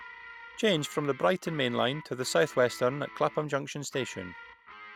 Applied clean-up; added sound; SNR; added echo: none; Guitar; 17 dB; none.